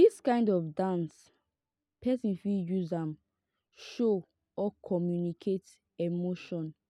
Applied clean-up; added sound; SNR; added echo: none; none; none; none.